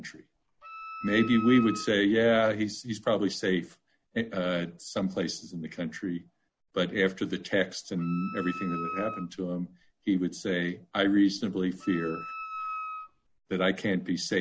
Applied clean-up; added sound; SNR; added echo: none; Wind instrument, woodwind instrument; 10 dB; none.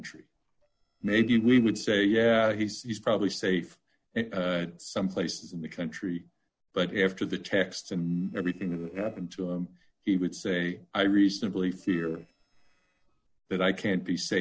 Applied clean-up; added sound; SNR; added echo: neural separator model SepFormer DNS4.